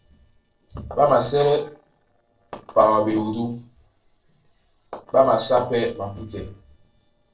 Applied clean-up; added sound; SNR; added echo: neural separator model SepFormer DNS4.